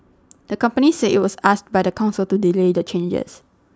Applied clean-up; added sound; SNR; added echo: none; none; none; none.